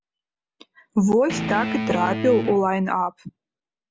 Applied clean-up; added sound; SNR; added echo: none; Guitar; 5 dB; none.